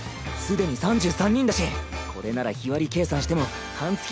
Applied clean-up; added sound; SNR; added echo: none; none; none; none.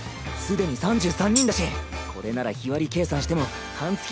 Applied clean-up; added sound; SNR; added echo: none; Tambourine; 6 dB; none.